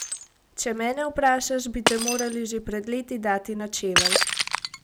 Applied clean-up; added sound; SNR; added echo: none; Shatter; 2 dB; none.